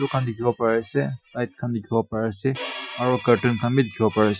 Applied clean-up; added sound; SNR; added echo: classical method Wiener filter.